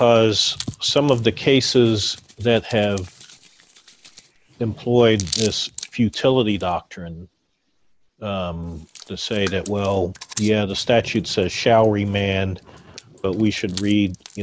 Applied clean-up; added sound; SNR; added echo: none; Hands; 18 dB; none.